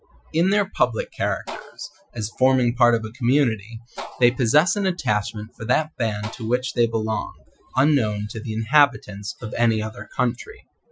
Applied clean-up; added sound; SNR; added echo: classical method Wiener filter.